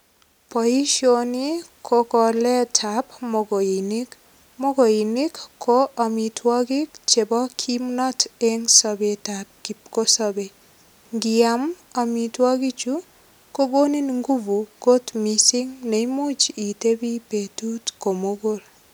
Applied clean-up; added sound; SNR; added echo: none; none; none; none.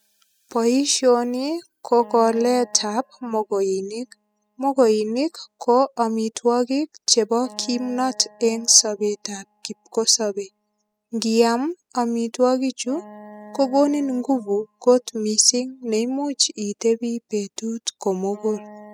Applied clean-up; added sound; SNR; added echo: classical method spectral subtraction.